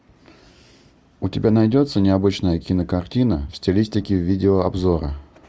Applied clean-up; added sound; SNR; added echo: none; none; none; none.